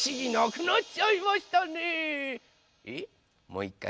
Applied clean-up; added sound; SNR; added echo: none; none; none; none.